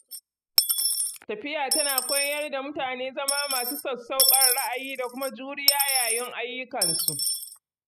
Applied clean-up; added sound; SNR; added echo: classical method spectral subtraction.